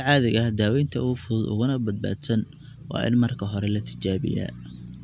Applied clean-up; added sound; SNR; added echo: none; none; none; none.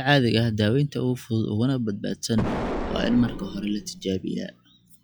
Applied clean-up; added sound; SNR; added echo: classical method log-MMSE.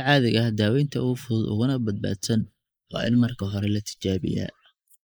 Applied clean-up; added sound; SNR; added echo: neural mask model Resemble Enhance denoiser.